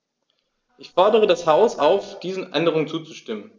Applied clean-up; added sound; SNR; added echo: neural separator model SepFormer DNS4.